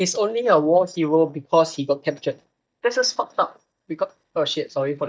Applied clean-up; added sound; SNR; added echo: neural mask model DeepFilterNet 3.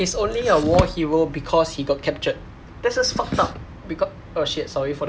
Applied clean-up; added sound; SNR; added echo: none; none; none; none.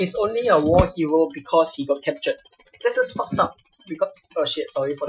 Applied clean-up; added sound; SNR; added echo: classical method Wiener filter.